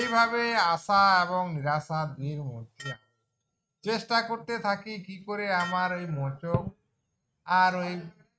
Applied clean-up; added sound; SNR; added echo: neural mask model RNNoise.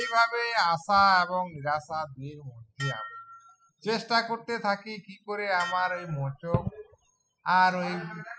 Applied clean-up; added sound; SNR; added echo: classical method spectral subtraction.